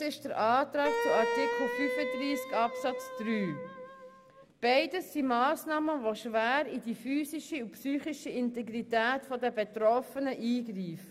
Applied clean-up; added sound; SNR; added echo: none; Wind instrument, woodwind instrument; 3 dB; none.